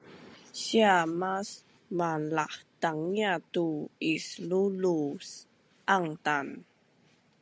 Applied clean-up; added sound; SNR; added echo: none; none; none; none.